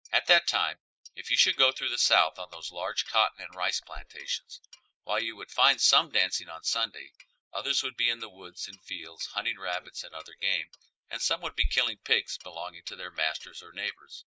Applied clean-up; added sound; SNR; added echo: neural mask model Resemble Enhance denoiser.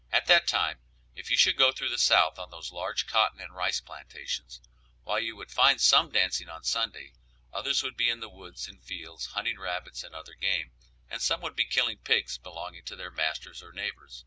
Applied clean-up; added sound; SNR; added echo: none; none; none; none.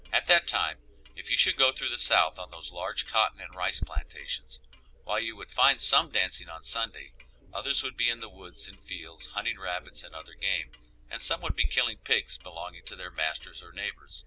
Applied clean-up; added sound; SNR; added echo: none; Clock; 10 dB; none.